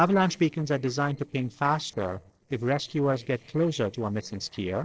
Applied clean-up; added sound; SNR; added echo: neural separator model SepFormer DNS4.